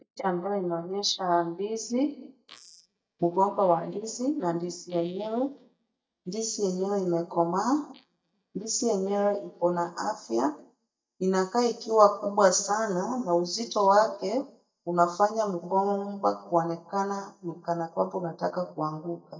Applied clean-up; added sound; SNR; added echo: neural mask model DeepFilterNet 3.